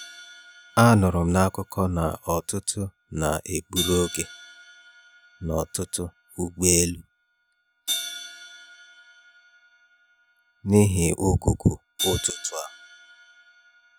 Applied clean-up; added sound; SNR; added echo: none; Hi-hat; 13 dB; none.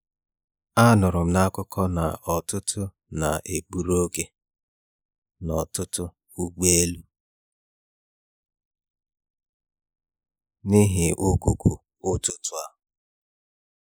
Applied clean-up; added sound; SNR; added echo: neural mask model Resemble Enhance denoiser.